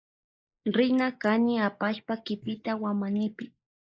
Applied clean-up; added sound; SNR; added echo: neural mask model Resemble Enhance denoiser.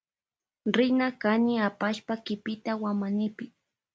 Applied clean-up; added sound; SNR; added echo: none; none; none; none.